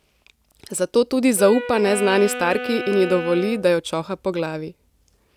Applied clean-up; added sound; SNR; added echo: none; Wind instrument, woodwind instrument; 10 dB; none.